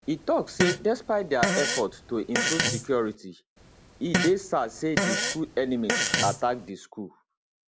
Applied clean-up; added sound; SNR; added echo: none; Fart; 1 dB; none.